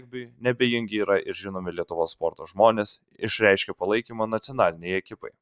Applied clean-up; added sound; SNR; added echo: none; none; none; none.